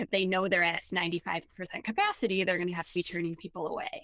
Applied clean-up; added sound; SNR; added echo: neural diffusion model UNIVERSE++.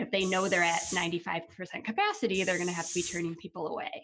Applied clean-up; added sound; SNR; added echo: none; Hiss; 10 dB; none.